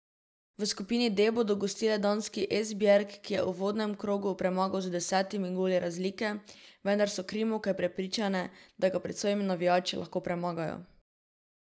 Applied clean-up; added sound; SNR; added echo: none; none; none; none.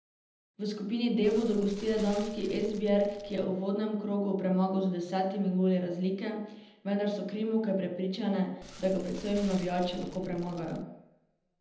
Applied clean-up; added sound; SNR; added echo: none; Fire; 16 dB; reverberation time 0.8 s.